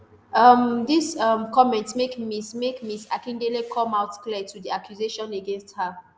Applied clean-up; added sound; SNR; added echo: none; none; none; none.